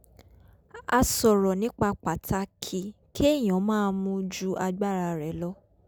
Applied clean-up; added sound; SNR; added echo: none; none; none; none.